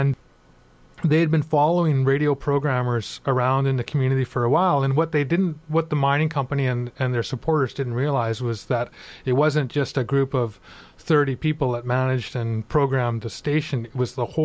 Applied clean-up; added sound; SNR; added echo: none; none; none; none.